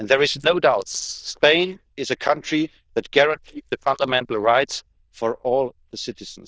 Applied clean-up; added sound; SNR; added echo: neural diffusion model UNIVERSE++.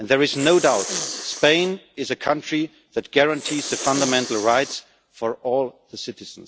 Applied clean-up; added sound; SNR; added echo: none; Respiratory sounds; 11 dB; none.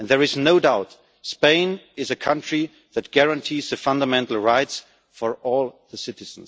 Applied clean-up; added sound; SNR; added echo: none; none; none; none.